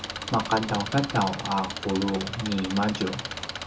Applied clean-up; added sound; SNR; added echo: none; Engine; 7 dB; reverberation time 0.2 s.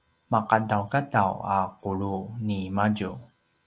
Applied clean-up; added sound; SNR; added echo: none; none; none; none.